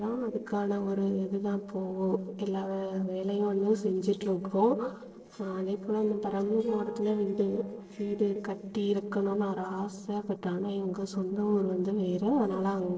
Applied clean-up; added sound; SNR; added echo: neural separator model SepFormer DNS4.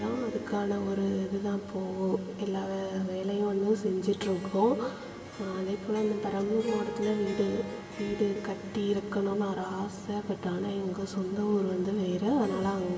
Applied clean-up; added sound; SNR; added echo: none; Harp; 16 dB; reverberation time 1.4 s.